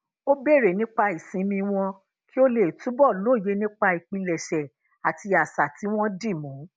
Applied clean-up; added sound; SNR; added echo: none; none; none; none.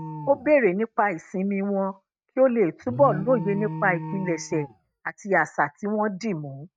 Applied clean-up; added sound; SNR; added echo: neural mask model RNNoise.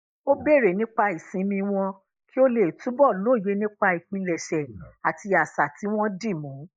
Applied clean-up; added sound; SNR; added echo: neural mask model Resemble Enhance denoiser.